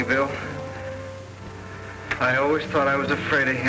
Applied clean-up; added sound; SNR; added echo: none; Drill; 19 dB; none.